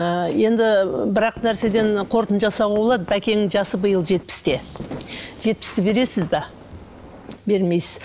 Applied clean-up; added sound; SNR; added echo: none; Fireworks; 17 dB; none.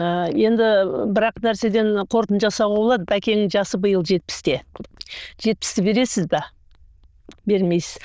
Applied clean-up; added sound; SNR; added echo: neural diffusion model UNIVERSE++.